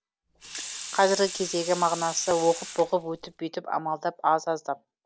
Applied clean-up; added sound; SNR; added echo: none; Sink (filling or washing) / Water tap, faucet; 10 dB; none.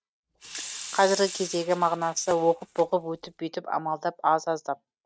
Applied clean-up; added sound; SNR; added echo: neural mask model RNNoise.